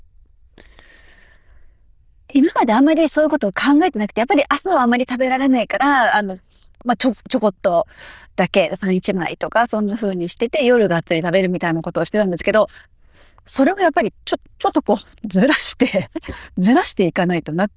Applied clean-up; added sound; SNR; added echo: neural diffusion model UNIVERSE++.